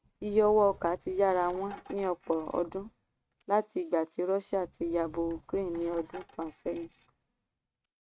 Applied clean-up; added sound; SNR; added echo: neural mask model RNNoise.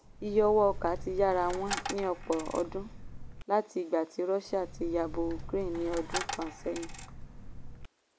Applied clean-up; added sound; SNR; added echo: none; Coin (dropping); 8 dB; none.